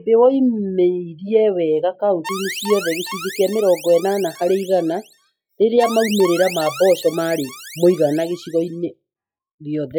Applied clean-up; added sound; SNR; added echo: classical method log-MMSE.